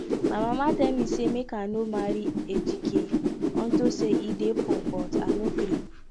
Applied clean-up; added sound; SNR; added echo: none; Whoosh, swoosh, swish; -3 dB; none.